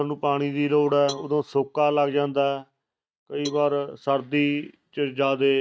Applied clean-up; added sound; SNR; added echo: neural mask model RNNoise.